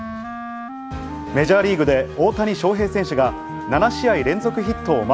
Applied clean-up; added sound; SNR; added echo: none; Wind instrument, woodwind instrument; 12 dB; none.